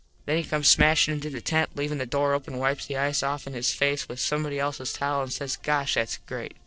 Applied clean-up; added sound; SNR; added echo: neural separator model SepFormer DNS4.